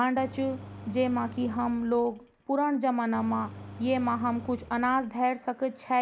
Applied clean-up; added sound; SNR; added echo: none; Engine; 17 dB; none.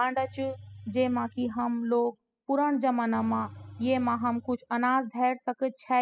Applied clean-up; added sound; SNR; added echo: classical method spectral subtraction.